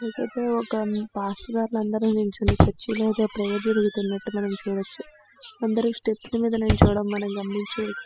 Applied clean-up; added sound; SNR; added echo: classical method spectral subtraction.